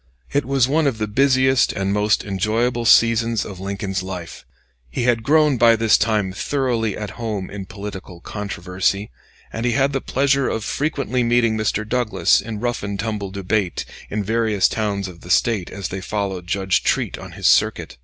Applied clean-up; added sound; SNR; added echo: none; none; none; none.